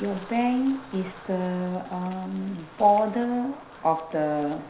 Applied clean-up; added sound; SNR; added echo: none; Wind; 19 dB; reverberation time 0.5 s.